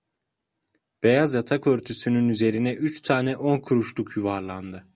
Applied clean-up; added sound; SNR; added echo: none; none; none; none.